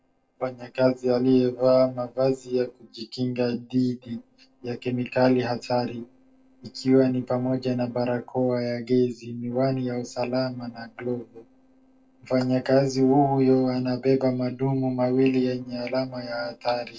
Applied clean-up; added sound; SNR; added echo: neural separator model SepFormer DNS4.